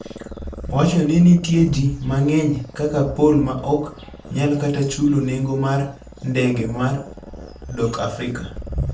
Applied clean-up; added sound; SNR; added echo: none; Growling; 20 dB; reverberation time 0.3 s.